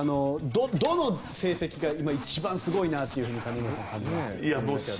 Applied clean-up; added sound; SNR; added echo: none; Squeak + Tools; 15 dB; none.